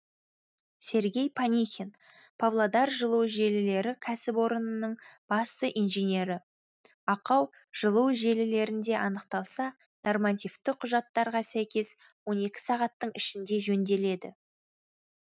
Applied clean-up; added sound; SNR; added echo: none; none; none; none.